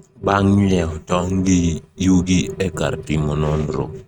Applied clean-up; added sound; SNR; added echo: neural mask model RNNoise.